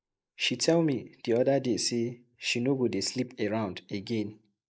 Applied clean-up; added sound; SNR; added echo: neural mask model Resemble Enhance denoiser.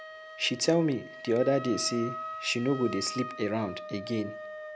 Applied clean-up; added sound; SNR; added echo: none; Wind instrument, woodwind instrument; 11 dB; none.